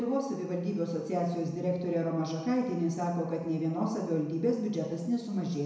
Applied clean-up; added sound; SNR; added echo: none; none; none; reverberation time 1.0 s.